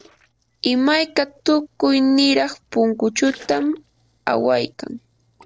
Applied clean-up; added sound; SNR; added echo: neural separator model SepFormer DNS4.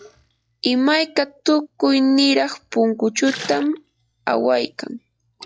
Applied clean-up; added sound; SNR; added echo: classical method log-MMSE.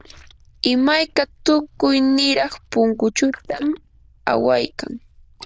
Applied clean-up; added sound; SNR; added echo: neural diffusion model UNIVERSE++.